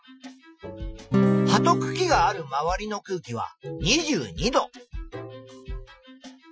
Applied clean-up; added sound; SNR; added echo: classical method Wiener filter.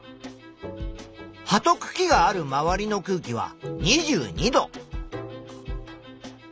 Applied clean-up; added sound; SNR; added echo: none; none; none; none.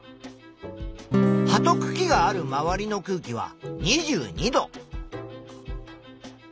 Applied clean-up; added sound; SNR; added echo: none; Acoustic guitar / Strum; -3 dB; none.